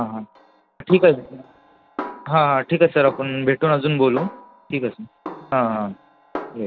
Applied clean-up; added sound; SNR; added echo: none; Snare drum; 16 dB; none.